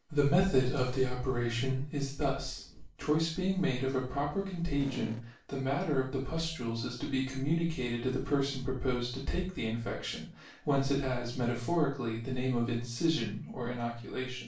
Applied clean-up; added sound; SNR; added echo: none; Fart; 11 dB; reverberation time 0.3 s.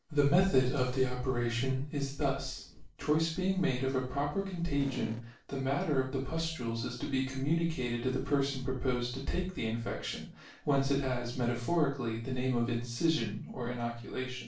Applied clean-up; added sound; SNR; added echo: neural separator model SepFormer DNS4.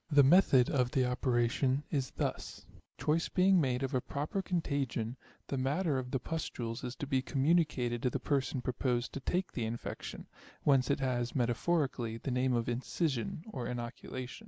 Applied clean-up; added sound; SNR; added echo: none; none; none; none.